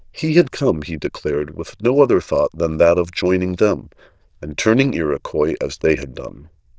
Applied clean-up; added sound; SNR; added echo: neural diffusion model UNIVERSE++.